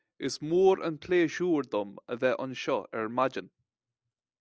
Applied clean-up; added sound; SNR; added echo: none; none; none; none.